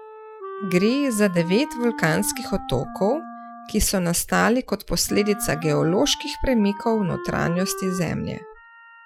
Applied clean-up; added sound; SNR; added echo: classical method Wiener filter.